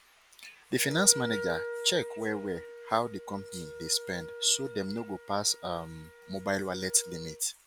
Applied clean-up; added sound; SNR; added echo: none; Wind instrument, woodwind instrument; 10 dB; none.